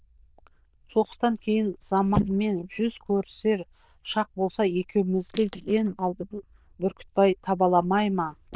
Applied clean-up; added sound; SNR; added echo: neural diffusion model UNIVERSE++.